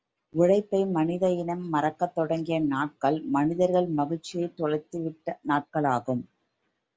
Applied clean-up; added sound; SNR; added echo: none; none; none; none.